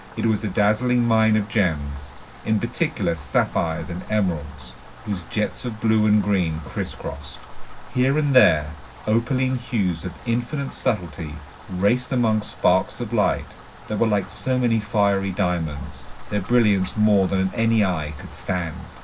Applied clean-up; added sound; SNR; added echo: none; Rain; 16 dB; reverberation time 0.4 s.